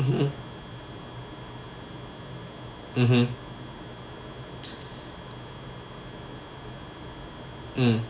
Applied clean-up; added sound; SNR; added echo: none; none; none; none.